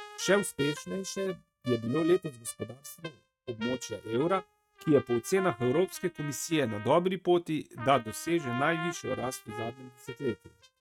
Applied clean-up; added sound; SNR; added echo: neural mask model RNNoise.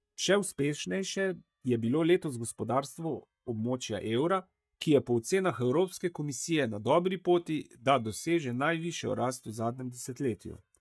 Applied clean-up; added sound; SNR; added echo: neural mask model DeepFilterNet 3.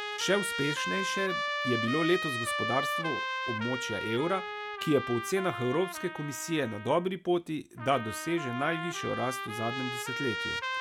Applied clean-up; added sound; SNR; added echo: none; Trumpet; 4 dB; none.